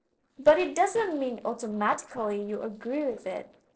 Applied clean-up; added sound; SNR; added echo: neural separator model SepFormer DNS4.